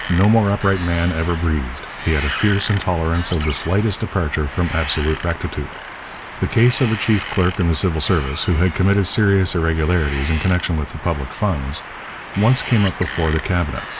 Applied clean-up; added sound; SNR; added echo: none; Wind; 12 dB; none.